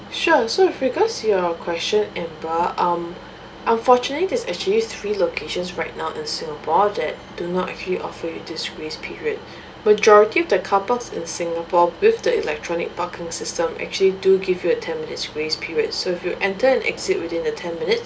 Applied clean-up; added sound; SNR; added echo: none; none; none; none.